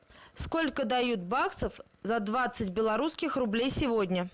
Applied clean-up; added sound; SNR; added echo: none; none; none; none.